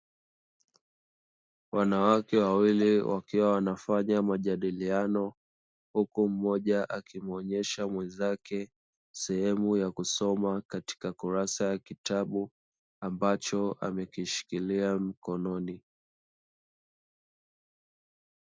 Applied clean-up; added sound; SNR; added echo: none; none; none; none.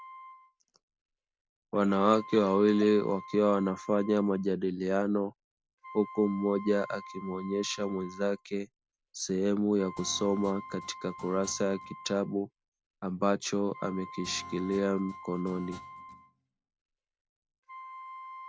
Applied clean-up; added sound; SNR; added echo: none; Wind instrument, woodwind instrument + Guitar; 17 dB; none.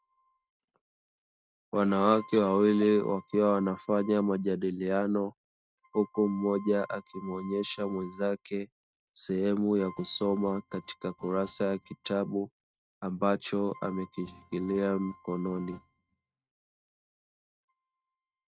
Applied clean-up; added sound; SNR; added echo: neural mask model RNNoise.